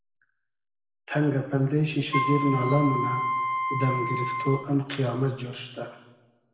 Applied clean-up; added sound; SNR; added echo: none; Wind instrument, woodwind instrument; 2 dB; reverberation time 1.1 s.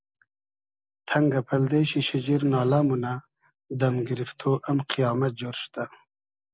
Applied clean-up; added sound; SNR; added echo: none; none; none; none.